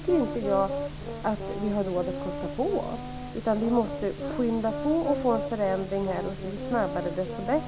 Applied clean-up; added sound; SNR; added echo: none; Brass instrument; 8 dB; none.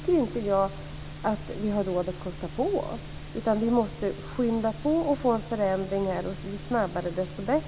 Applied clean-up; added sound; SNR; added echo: none; none; none; none.